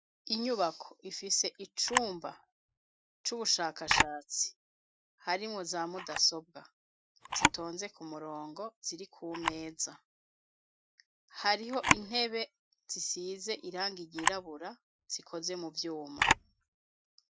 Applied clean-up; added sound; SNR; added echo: classical method Wiener filter.